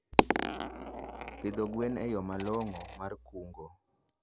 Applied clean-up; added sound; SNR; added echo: none; Coin (dropping); -3 dB; none.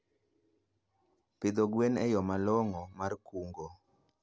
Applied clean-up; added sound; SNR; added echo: none; none; none; none.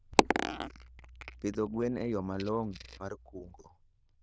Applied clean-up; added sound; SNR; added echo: neural diffusion model UNIVERSE++.